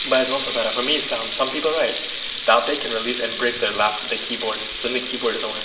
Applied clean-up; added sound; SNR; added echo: none; Sink (filling or washing) / Water tap, faucet; 5 dB; reverberation time 1.0 s.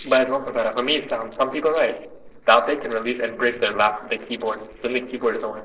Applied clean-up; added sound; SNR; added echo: neural separator model SepFormer DNS4.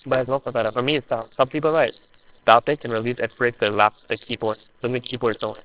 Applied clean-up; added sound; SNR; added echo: neural separator model SepFormer WHAMR!.